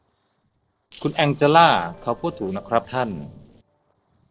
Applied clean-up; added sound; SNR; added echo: neural separator model SepFormer DNS4.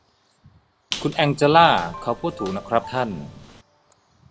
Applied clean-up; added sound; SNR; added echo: none; Ringtone + Squeak; 15 dB; none.